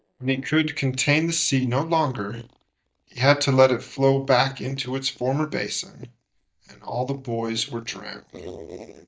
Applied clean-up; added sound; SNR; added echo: neural mask model DeepFilterNet 3.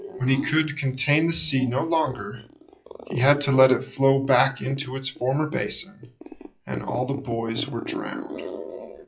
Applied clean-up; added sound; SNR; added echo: classical method WPE with log-MMSE.